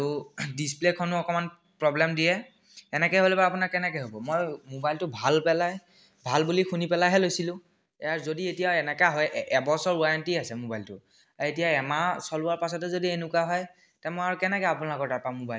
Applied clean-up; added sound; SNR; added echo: none; none; none; none.